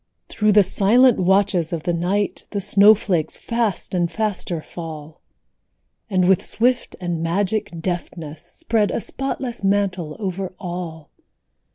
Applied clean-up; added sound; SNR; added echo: none; none; none; none.